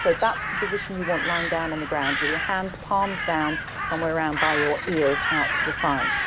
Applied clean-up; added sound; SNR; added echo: none; Crow; 2 dB; none.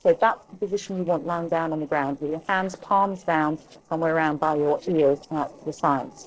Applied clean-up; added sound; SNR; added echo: neural separator model SepFormer DNS4.